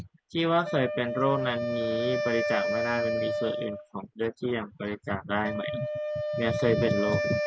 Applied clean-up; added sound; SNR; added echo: none; Wind instrument, woodwind instrument; 2 dB; none.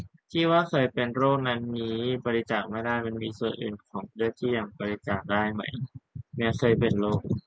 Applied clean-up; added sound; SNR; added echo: none; none; none; none.